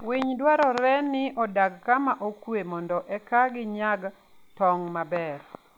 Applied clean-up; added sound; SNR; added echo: none; none; none; none.